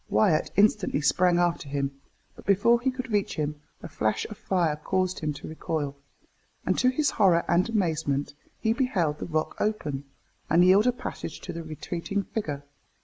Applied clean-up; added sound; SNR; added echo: none; none; none; none.